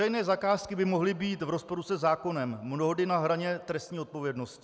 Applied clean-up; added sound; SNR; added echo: none; none; none; none.